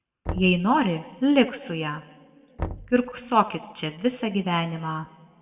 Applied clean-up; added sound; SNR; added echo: none; Knock; 14 dB; reverberation time 1.2 s.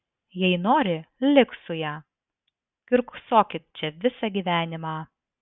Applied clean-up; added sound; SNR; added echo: none; none; none; none.